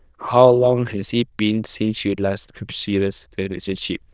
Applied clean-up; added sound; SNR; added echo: neural diffusion model UNIVERSE++.